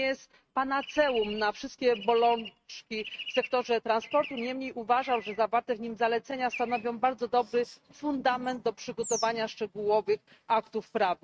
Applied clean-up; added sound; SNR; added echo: neural mask model RNNoise.